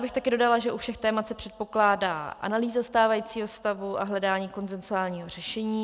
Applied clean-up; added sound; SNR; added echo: none; none; none; none.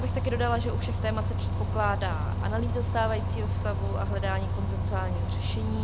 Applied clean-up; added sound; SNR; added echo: none; Bus; -5 dB; none.